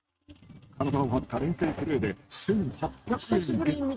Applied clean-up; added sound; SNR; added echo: neural mask model RNNoise.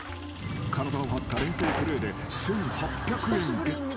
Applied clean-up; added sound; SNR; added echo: none; Bird; 6 dB; none.